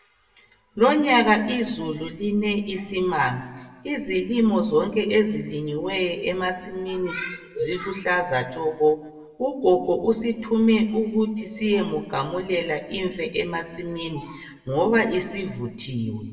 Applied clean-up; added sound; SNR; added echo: none; none; none; reverberation time 1.0 s.